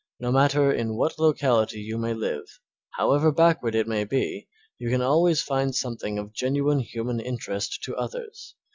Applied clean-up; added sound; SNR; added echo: none; none; none; none.